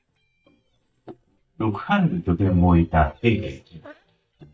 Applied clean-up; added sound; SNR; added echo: neural mask model DeepFilterNet 3.